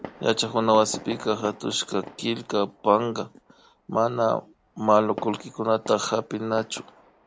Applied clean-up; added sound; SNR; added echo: none; Fireworks; 19 dB; none.